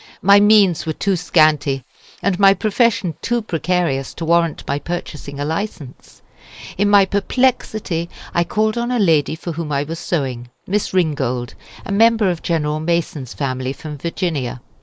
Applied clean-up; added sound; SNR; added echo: neural mask model Resemble Enhance denoiser.